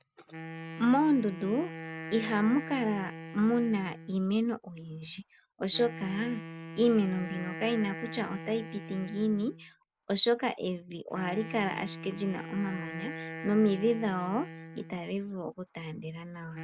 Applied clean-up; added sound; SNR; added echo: none; Wind instrument, woodwind instrument; 12 dB; none.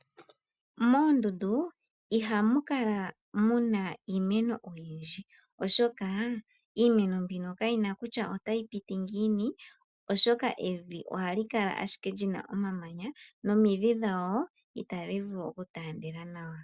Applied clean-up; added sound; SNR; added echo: none; none; none; none.